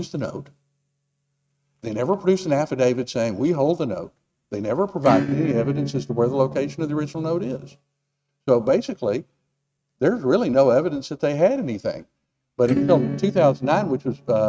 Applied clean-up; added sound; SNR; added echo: neural mask model RNNoise.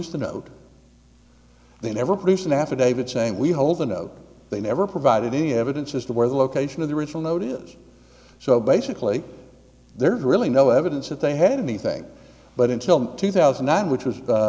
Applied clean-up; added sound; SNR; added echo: none; none; none; none.